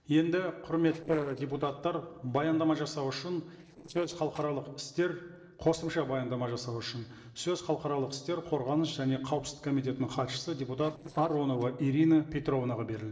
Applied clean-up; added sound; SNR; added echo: neural separator model SepFormer DNS4.